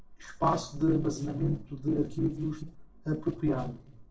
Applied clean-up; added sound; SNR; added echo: neural separator model SepFormer DNS4.